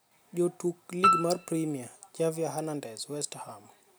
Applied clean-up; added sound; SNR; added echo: none; Piano; -3 dB; none.